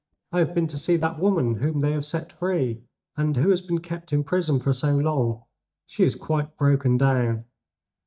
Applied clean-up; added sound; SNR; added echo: neural mask model DeepFilterNet 3.